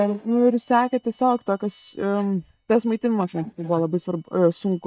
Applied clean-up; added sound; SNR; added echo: neural mask model DeepFilterNet 3.